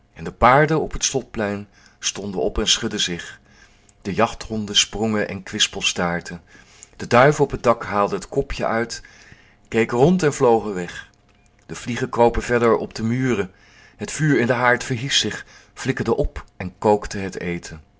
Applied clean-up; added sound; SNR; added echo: none; none; none; none.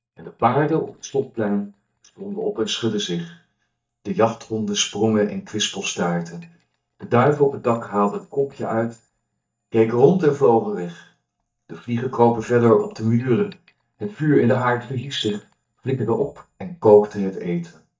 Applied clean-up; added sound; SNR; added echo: neural mask model DeepFilterNet 3.